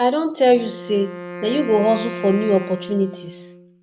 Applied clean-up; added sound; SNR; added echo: none; Wind instrument, woodwind instrument; 13 dB; none.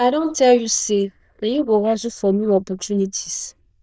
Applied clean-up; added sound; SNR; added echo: neural diffusion model UNIVERSE++.